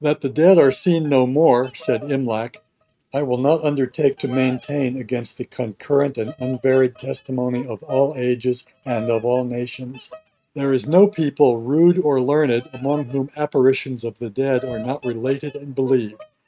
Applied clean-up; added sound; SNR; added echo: neural mask model RNNoise.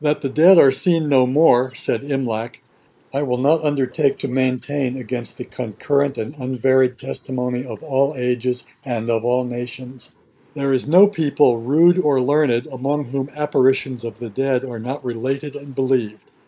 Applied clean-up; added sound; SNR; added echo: neural mask model Resemble Enhance denoiser.